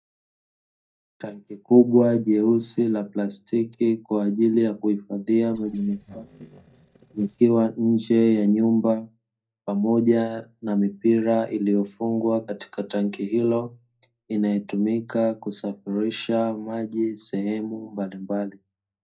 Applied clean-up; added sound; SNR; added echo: neural mask model DeepFilterNet 3.